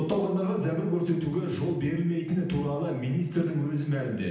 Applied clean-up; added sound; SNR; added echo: none; none; none; reverberation time 0.9 s.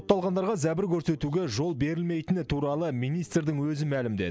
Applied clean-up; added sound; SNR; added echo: none; none; none; none.